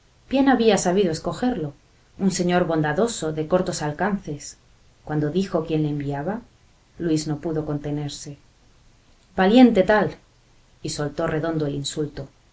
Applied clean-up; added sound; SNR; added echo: none; none; none; none.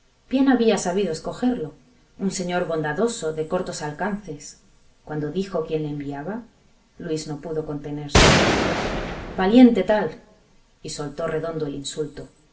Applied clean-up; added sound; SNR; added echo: none; Gunshot, gunfire; -4 dB; reverberation time 0.4 s.